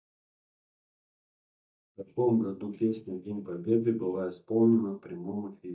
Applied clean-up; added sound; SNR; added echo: neural mask model DeepFilterNet 3.